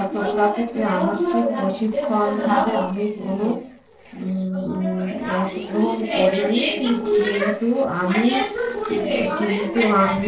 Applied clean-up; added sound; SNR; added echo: neural separator model SepFormer DNS4.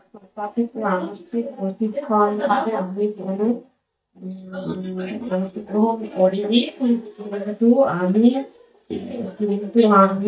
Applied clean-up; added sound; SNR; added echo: neural mask model DeepFilterNet 3.